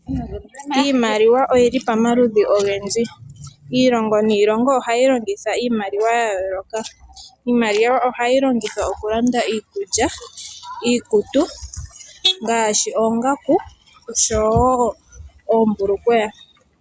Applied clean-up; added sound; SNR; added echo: none; none; none; none.